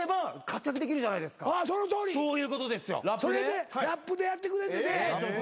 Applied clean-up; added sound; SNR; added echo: none; none; none; none.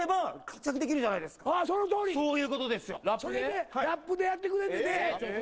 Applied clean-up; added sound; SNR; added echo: neural separator model SepFormer DNS4.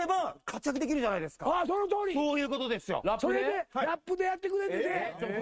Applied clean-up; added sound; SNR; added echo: neural mask model RNNoise.